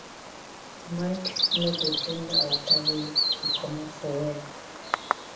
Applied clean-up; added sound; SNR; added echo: none; Bird vocalization, bird call, bird song; -4 dB; reverberation time 0.3 s.